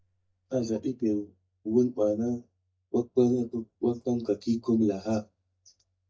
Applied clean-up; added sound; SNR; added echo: neural mask model DeepFilterNet 3.